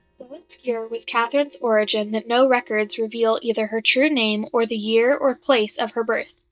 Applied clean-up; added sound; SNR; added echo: neural mask model DeepFilterNet 3.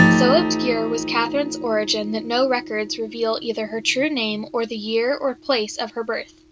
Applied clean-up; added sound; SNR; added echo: none; Piano + Acoustic guitar / Strum; 2 dB; none.